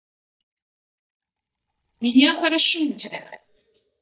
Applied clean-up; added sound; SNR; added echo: neural mask model DeepFilterNet 3.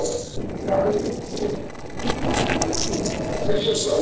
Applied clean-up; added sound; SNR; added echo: neural separator model SepFormer DNS4.